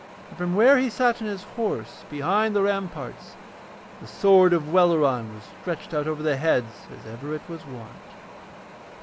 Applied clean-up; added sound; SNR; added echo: none; Wind; 18 dB; none.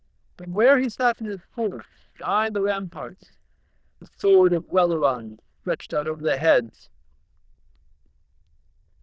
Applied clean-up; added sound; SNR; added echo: neural diffusion model UNIVERSE++.